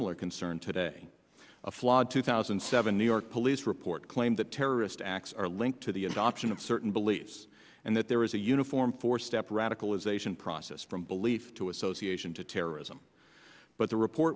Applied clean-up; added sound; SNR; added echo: none; none; none; none.